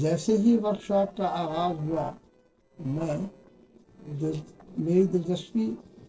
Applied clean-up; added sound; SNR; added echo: neural separator model SepFormer DNS4.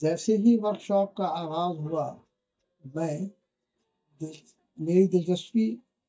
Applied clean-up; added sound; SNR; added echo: neural mask model DeepFilterNet 3.